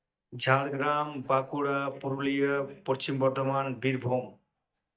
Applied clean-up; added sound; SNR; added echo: neural mask model DeepFilterNet 3.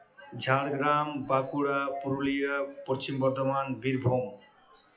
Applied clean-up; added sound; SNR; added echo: classical method WPE with log-MMSE.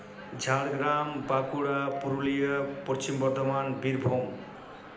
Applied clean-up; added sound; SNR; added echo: none; Microwave oven; 18 dB; reverberation time 0.8 s.